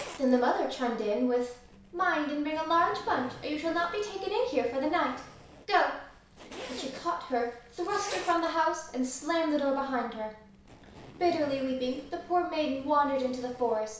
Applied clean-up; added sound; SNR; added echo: none; Zipper (clothing); 18 dB; reverberation time 0.6 s.